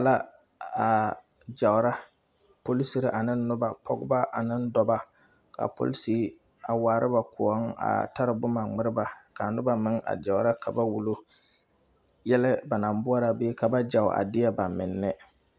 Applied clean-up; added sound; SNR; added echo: none; none; none; none.